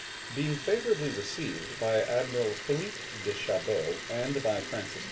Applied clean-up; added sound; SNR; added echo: none; Liquid; 8 dB; reverberation time 0.2 s.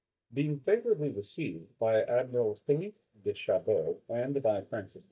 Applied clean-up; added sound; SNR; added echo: neural mask model DeepFilterNet 3.